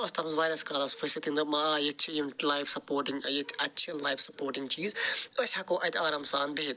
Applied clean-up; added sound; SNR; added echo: none; none; none; none.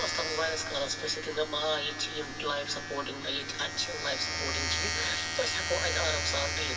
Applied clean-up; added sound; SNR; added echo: none; Domestic sounds, home sounds; 1 dB; reverberation time 2.6 s.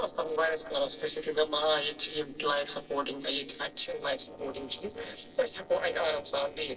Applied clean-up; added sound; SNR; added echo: neural separator model SepFormer DNS4.